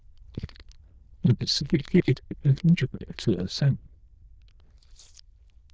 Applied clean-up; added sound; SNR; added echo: neural diffusion model UNIVERSE++.